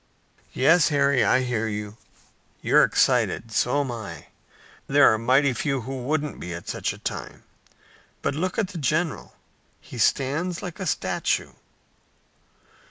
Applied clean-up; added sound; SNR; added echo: none; none; none; none.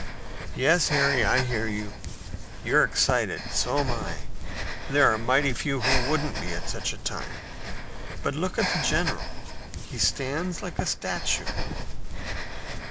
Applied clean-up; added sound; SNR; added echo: none; Breathing; 1 dB; none.